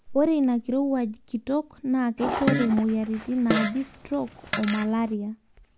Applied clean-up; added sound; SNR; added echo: none; Fart; 4 dB; none.